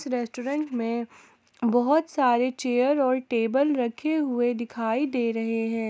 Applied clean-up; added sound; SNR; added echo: none; none; none; none.